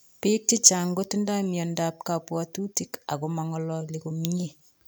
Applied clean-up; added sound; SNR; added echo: none; none; none; none.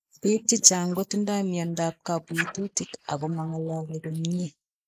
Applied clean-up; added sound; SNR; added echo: neural mask model Resemble Enhance denoiser.